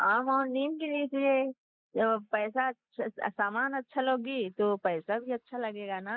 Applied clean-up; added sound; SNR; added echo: neural mask model Resemble Enhance denoiser.